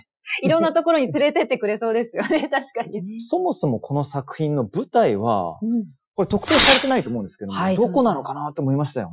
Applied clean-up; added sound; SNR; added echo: classical method Wiener filter.